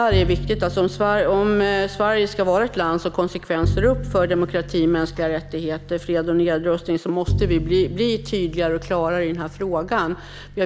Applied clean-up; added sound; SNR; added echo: none; Bowed string instrument; 8 dB; none.